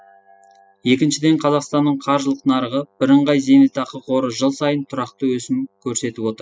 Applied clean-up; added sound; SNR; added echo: classical method spectral subtraction.